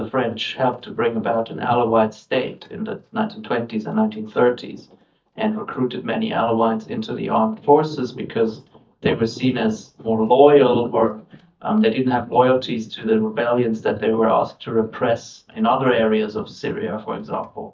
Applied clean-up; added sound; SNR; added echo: neural mask model DeepFilterNet 3.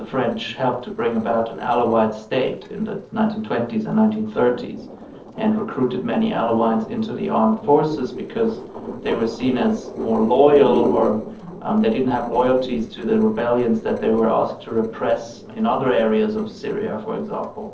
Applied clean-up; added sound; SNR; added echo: neural separator model SepFormer DNS4.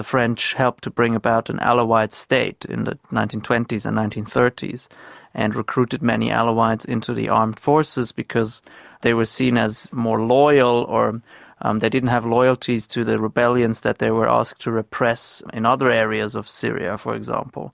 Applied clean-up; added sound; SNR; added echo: none; none; none; none.